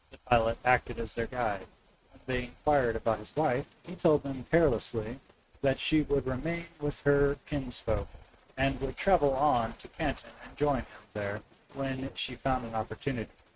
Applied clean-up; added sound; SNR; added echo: neural mask model RNNoise.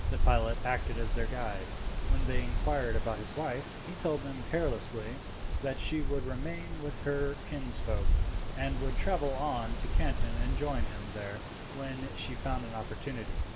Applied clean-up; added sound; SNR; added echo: none; Wind; -5 dB; none.